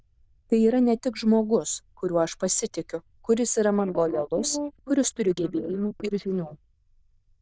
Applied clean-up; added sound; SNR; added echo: neural diffusion model UNIVERSE++.